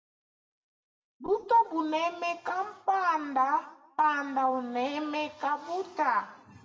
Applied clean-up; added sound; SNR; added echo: none; none; none; reverberation time 0.7 s.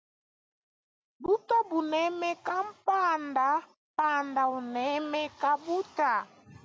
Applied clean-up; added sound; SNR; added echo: none; none; none; none.